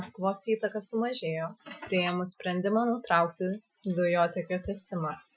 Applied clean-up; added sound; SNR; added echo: classical method Wiener filter.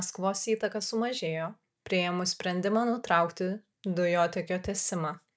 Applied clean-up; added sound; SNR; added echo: none; none; none; none.